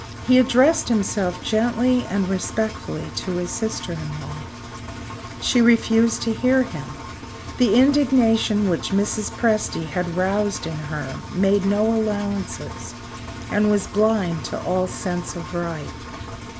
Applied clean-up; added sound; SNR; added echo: none; Engine; 12 dB; none.